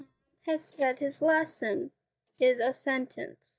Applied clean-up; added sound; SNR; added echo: neural mask model DeepFilterNet 3.